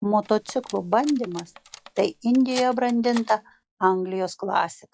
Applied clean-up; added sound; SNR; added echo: classical method log-MMSE.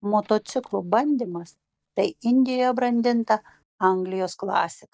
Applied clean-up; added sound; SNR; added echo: neural mask model DeepFilterNet 3.